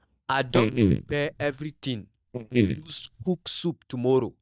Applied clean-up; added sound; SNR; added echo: neural mask model DeepFilterNet 3.